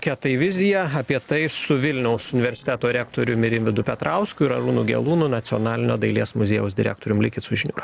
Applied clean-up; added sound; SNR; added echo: neural separator model SepFormer DNS4.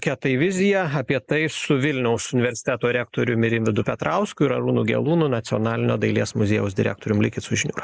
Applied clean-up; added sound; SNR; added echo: neural mask model Resemble Enhance denoiser.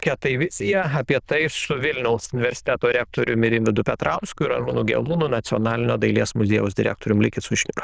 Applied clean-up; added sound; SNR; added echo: neural diffusion model UNIVERSE++.